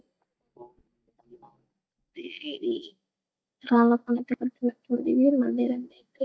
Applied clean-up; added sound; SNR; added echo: neural mask model DeepFilterNet 3.